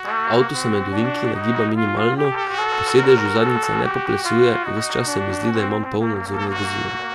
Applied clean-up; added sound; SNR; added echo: none; Trumpet + Trumpet; 3 dB; none.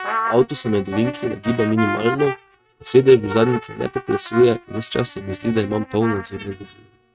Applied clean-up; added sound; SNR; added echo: neural mask model RNNoise.